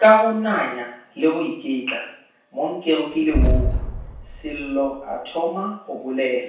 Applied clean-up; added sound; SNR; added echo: none; Boom; 1 dB; reverberation time 0.7 s.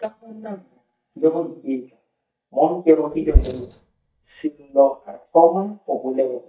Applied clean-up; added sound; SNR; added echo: neural mask model DeepFilterNet 3.